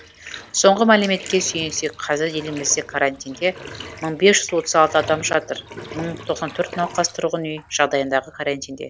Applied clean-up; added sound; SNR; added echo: none; Bathtub (filling or washing); 17 dB; none.